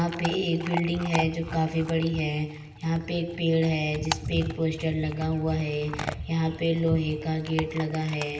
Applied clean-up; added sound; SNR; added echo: none; Chewing, mastication / Dog; 12 dB; reverberation time 1.0 s.